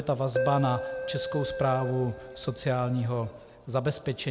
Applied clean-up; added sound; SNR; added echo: none; Keyboard (musical); 6 dB; none.